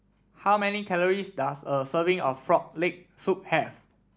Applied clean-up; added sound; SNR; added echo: none; none; none; none.